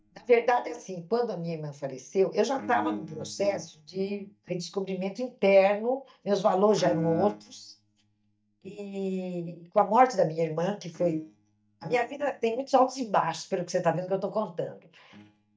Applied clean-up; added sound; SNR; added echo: neural mask model DeepFilterNet 3.